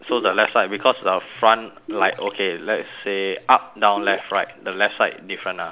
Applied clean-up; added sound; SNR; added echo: none; Gurgling; 12 dB; none.